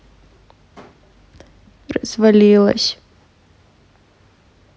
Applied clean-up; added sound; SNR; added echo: none; none; none; none.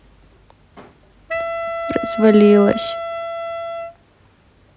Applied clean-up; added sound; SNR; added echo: none; Wind instrument, woodwind instrument; 6 dB; none.